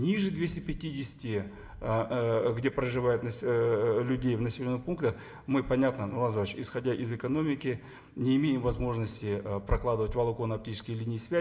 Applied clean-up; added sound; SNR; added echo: none; none; none; reverberation time 1.3 s.